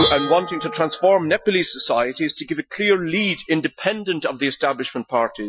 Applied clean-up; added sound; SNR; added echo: classical method Wiener filter.